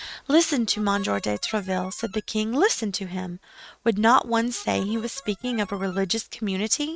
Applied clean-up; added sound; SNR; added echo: neural mask model RNNoise.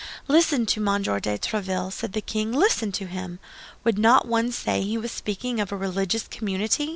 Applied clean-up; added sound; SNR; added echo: none; none; none; none.